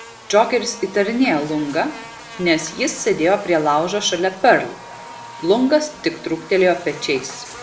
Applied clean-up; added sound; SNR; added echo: none; Buzz; 18 dB; reverberation time 1.5 s.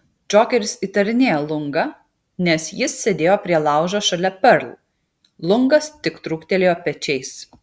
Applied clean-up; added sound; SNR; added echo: none; none; none; none.